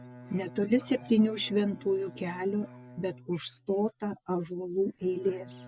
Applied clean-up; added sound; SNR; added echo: none; Bowed string instrument; 20 dB; none.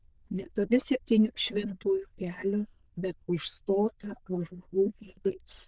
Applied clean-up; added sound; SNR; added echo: neural diffusion model UNIVERSE++.